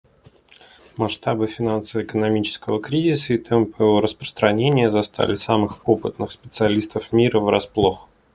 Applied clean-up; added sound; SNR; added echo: none; none; none; none.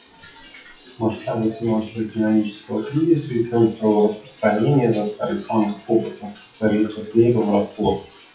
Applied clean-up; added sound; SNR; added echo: classical method WPE with log-MMSE.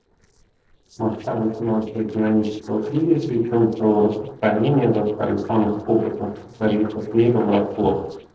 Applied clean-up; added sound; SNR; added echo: neural separator model SepFormer DNS4.